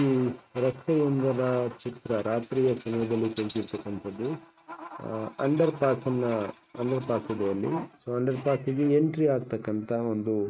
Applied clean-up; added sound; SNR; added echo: neural mask model RNNoise.